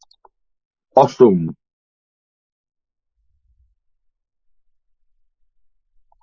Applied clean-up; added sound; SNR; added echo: neural mask model Resemble Enhance denoiser.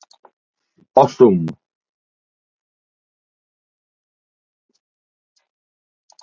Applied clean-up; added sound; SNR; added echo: none; none; none; none.